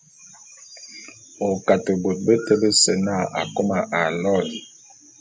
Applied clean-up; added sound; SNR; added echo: none; none; none; none.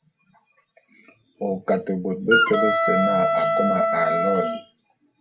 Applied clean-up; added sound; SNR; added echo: none; Wind instrument, woodwind instrument; -4 dB; reverberation time 0.2 s.